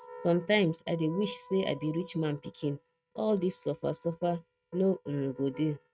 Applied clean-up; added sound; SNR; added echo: neural mask model RNNoise.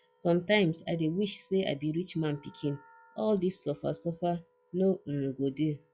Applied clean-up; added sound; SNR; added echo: classical method log-MMSE.